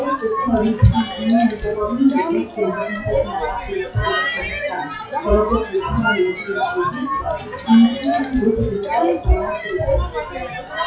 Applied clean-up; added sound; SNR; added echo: classical method WPE with log-MMSE.